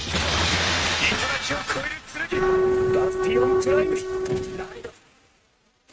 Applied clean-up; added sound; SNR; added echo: neural mask model RNNoise.